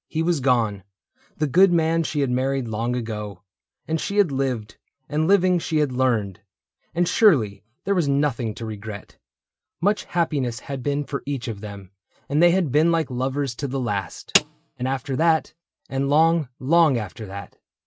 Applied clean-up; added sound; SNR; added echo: neural mask model RNNoise.